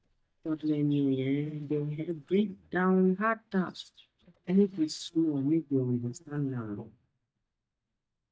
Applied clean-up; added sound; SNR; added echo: neural mask model DeepFilterNet 3.